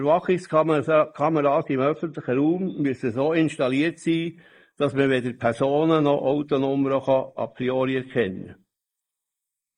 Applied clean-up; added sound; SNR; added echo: neural mask model Resemble Enhance denoiser.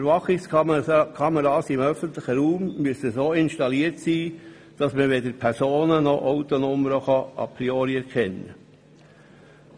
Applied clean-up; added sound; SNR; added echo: none; none; none; none.